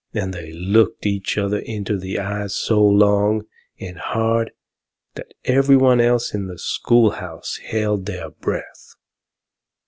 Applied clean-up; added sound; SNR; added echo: none; none; none; none.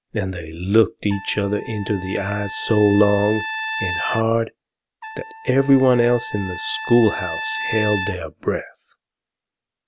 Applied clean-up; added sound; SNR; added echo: none; Trumpet; 8 dB; none.